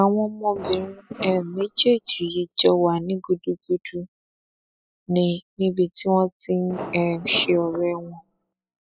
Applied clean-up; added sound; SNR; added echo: classical method spectral subtraction.